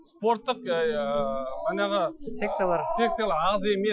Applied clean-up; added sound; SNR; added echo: classical method Wiener filter.